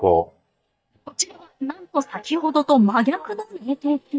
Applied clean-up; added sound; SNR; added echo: neural mask model DeepFilterNet 3.